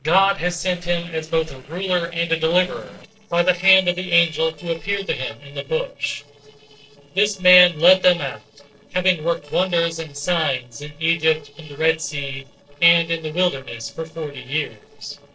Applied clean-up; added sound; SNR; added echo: neural separator model SepFormer DNS4.